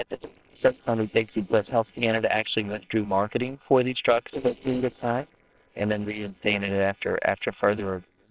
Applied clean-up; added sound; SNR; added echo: neural separator model SepFormer WHAMR!.